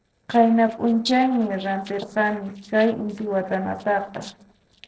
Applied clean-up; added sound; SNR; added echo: neural separator model SepFormer DNS4.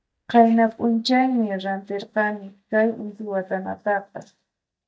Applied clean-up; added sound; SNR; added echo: neural mask model DeepFilterNet 3.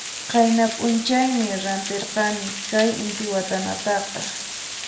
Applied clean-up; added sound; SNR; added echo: none; Water; 8 dB; reverberation time 0.6 s.